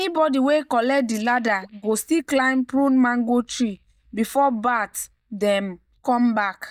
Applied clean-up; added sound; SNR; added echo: neural mask model DeepFilterNet 3.